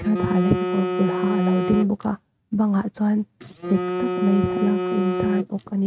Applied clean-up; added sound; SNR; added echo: neural mask model RNNoise.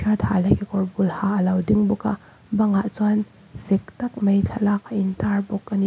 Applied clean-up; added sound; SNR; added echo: none; none; none; none.